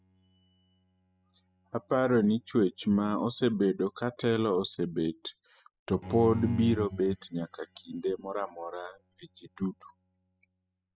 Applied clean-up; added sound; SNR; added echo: classical method spectral subtraction.